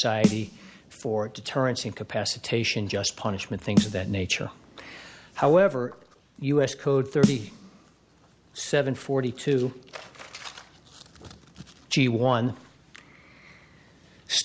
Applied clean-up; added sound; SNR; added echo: none; Snare drum; 3 dB; none.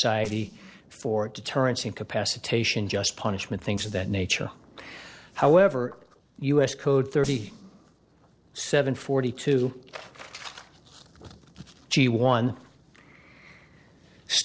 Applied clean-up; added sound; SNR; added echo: neural separator model SepFormer DNS4.